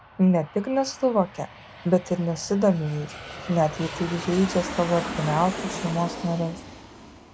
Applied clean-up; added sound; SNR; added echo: none; Aircraft; 11 dB; none.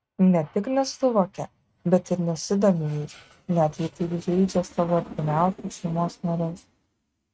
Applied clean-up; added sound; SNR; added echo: neural mask model RNNoise.